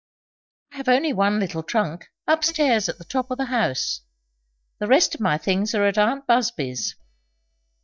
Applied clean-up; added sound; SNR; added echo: neural mask model DeepFilterNet 3.